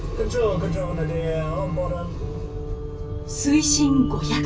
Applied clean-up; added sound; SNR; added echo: none; Bowed string instrument; 11 dB; reverberation time 0.2 s.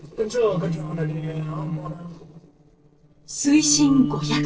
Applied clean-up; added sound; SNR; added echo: neural separator model SepFormer DNS4.